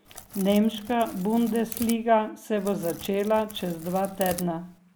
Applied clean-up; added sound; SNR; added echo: none; Crackle; 16 dB; none.